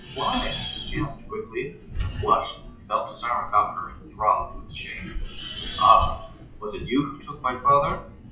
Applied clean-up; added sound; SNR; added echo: classical method WPE with log-MMSE.